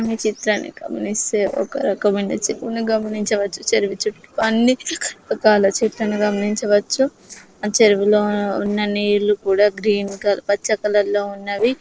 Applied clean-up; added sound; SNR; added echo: neural separator model SepFormer DNS4.